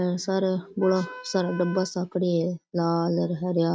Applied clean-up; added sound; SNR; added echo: neural mask model RNNoise.